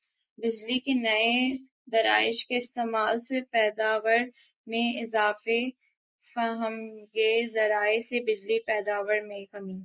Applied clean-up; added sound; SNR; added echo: neural mask model Resemble Enhance denoiser.